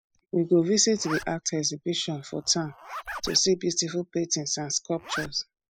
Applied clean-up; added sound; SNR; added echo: classical method spectral subtraction.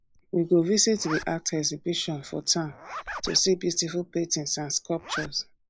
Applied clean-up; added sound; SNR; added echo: neural mask model Resemble Enhance denoiser.